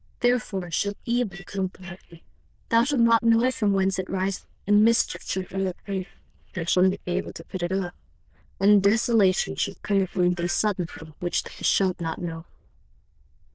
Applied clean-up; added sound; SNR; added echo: neural diffusion model UNIVERSE++.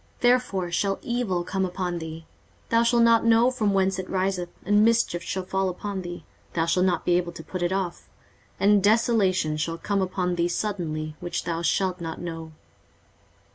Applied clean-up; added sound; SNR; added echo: none; none; none; none.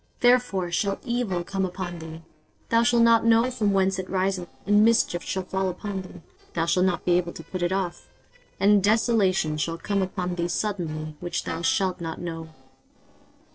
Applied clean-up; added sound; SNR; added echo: neural separator model SepFormer DNS4.